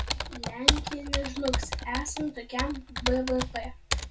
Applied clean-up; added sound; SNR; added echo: none; Computer keyboard; -2 dB; reverberation time 0.2 s.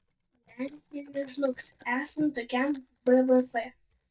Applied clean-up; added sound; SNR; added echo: neural mask model DeepFilterNet 3.